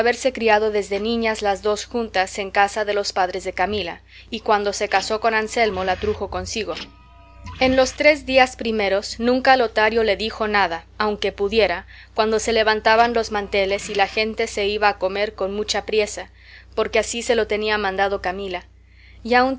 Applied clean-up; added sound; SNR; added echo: none; Printer; 19 dB; none.